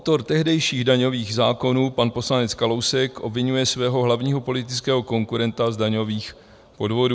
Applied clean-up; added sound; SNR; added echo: none; none; none; none.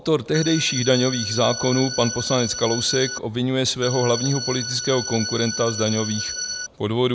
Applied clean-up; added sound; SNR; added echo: none; Organ; 7 dB; none.